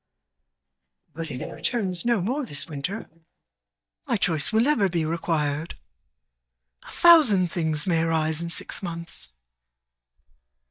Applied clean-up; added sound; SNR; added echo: neural mask model DeepFilterNet 3.